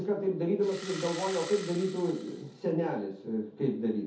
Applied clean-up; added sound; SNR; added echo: none; Engine starting; 14 dB; reverberation time 0.5 s.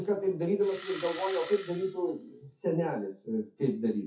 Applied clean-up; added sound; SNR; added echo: classical method WPE with log-MMSE.